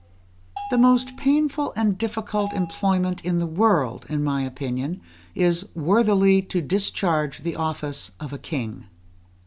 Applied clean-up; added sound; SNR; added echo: none; Bell; 14 dB; none.